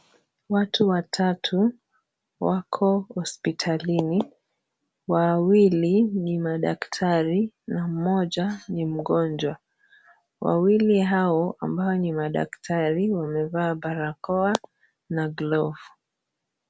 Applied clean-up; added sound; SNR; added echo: none; none; none; none.